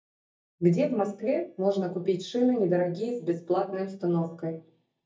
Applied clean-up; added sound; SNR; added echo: neural mask model DeepFilterNet 3.